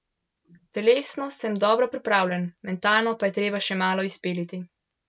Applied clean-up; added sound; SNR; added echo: none; none; none; none.